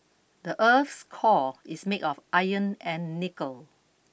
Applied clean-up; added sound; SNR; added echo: none; none; none; none.